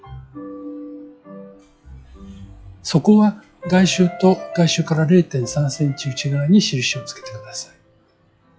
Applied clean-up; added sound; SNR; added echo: classical method log-MMSE.